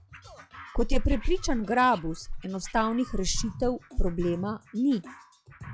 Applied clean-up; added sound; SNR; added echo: classical method log-MMSE.